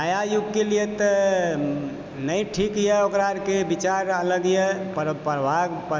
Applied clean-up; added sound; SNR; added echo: none; none; none; none.